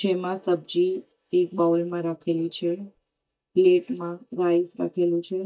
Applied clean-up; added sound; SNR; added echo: neural mask model DeepFilterNet 3.